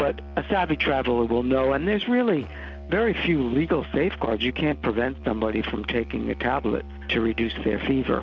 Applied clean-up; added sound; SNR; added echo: none; Musical instrument; 14 dB; none.